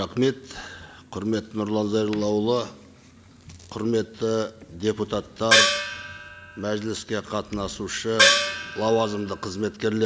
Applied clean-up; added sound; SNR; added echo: none; Gong; -3 dB; none.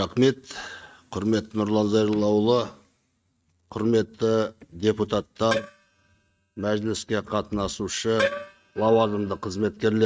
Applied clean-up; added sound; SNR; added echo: neural mask model RNNoise.